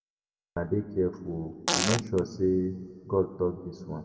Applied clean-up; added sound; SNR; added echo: none; Fart; 0 dB; reverberation time 1.8 s.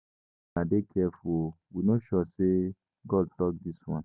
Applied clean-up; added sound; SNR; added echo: none; none; none; none.